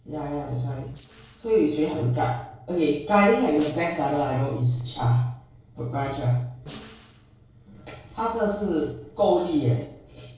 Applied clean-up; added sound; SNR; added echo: neural separator model SepFormer DNS4.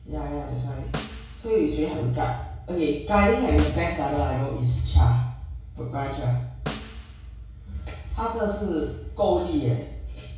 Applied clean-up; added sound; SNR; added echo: none; Snare drum; 15 dB; reverberation time 0.6 s.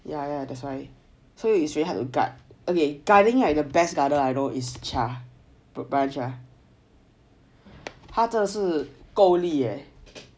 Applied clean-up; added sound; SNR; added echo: none; none; none; none.